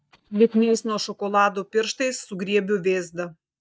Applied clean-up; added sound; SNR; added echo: neural mask model DeepFilterNet 3.